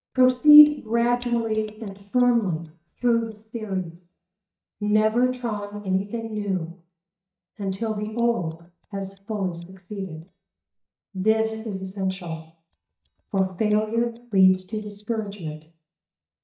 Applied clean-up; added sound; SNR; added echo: neural mask model DeepFilterNet 3.